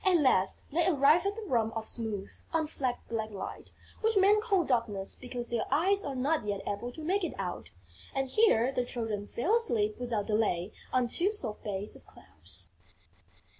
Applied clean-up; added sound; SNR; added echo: none; none; none; none.